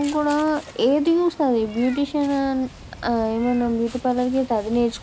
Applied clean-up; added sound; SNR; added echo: none; Meow; 19 dB; none.